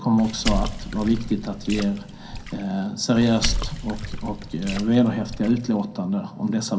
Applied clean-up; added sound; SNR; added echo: none; Water / Splash, splatter; 7 dB; reverberation time 0.3 s.